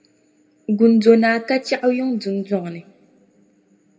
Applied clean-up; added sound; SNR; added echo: none; none; none; reverberation time 0.9 s.